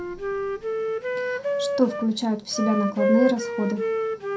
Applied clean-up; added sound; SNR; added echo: none; Wind instrument, woodwind instrument; 1 dB; reverberation time 0.2 s.